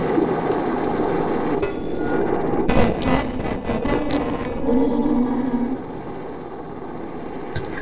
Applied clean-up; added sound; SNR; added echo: neural separator model SepFormer DNS4.